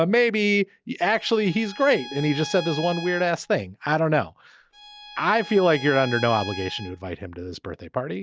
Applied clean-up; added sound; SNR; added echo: none; Bowed string instrument; 14 dB; none.